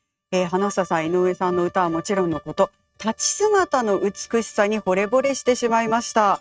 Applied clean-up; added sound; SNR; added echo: neural mask model RNNoise.